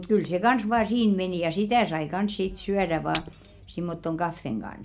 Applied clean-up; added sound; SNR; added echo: none; Shatter; 10 dB; none.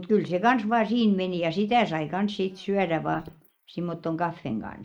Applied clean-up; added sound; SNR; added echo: neural mask model Resemble Enhance denoiser.